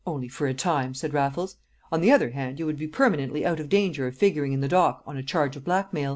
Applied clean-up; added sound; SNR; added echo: none; none; none; none.